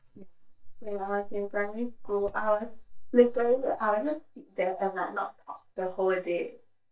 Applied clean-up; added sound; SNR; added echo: neural mask model DeepFilterNet 3.